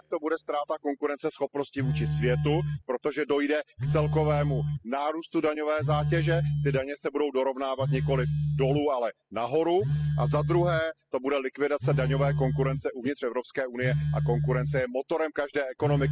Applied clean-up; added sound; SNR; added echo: classical method spectral subtraction.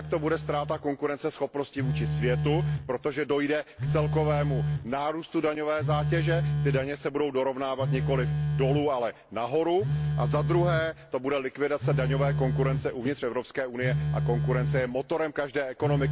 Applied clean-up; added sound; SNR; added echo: none; Telephone; 1 dB; none.